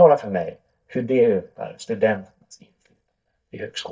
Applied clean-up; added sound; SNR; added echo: neural mask model DeepFilterNet 3.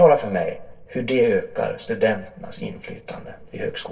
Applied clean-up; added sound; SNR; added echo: neural separator model SepFormer DNS4.